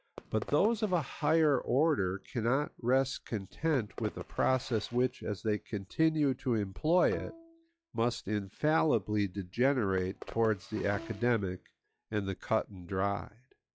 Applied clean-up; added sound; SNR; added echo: classical method log-MMSE.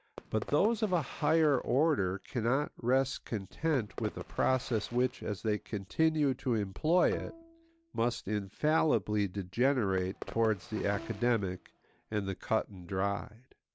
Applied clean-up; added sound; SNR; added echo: none; Bowed string instrument + Fireworks; 17 dB; none.